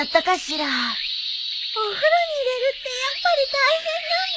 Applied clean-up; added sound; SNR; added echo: none; none; none; none.